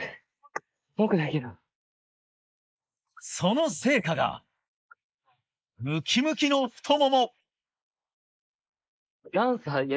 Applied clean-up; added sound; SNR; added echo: neural mask model Resemble Enhance denoiser.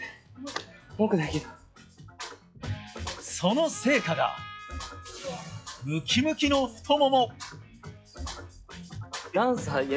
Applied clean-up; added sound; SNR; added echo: classical method log-MMSE.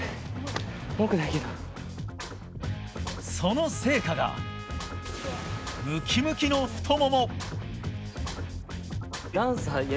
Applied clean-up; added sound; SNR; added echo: none; Trumpet; 15 dB; none.